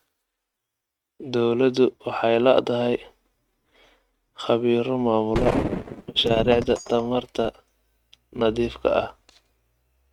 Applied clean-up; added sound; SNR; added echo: neural mask model RNNoise.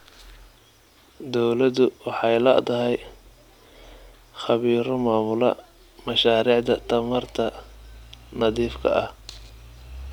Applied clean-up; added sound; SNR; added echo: none; none; none; none.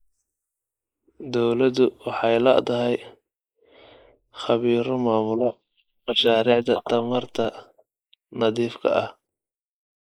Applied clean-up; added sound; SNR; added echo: neural mask model Resemble Enhance denoiser.